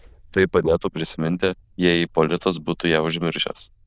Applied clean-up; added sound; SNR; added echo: neural diffusion model UNIVERSE++.